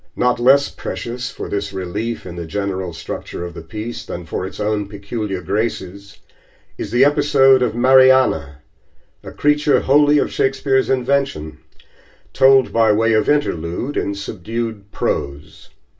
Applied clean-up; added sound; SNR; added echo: none; none; none; reverberation time 0.2 s.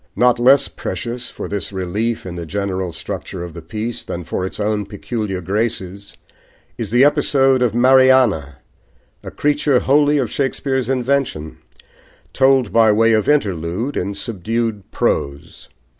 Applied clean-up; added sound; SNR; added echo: none; none; none; none.